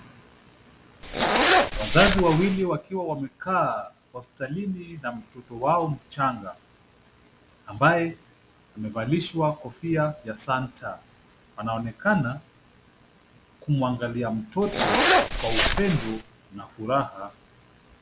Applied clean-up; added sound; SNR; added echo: none; Zipper (clothing); -4 dB; none.